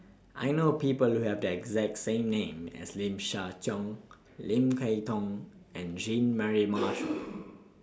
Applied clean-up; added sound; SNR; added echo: none; none; none; none.